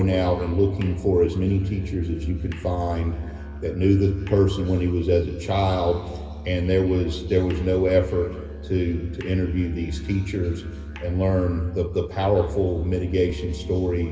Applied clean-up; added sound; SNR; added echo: none; Musical instrument; 13 dB; reverberation time 2.0 s.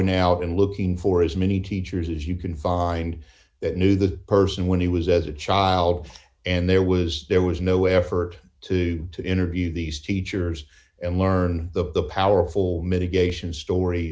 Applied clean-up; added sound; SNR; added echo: none; none; none; none.